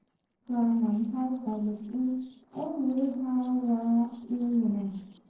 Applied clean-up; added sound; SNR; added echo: neural separator model SepFormer DNS4.